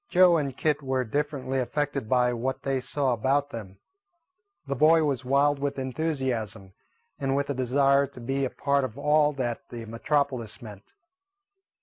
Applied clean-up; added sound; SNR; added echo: none; none; none; none.